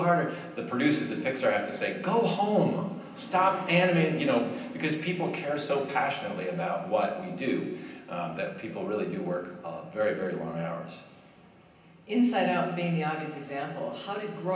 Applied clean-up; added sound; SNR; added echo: none; none; none; reverberation time 0.6 s.